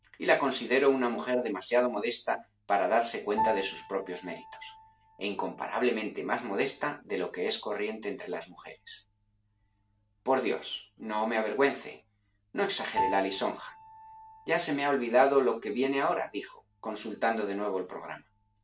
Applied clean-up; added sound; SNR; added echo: none; Piano; 13 dB; none.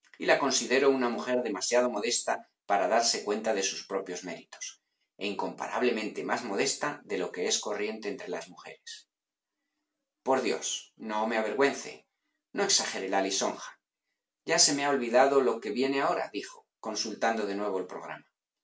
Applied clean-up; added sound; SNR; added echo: none; none; none; none.